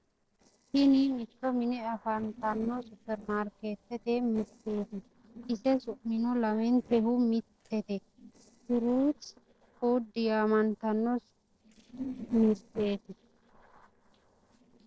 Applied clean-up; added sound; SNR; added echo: neural separator model SepFormer DNS4.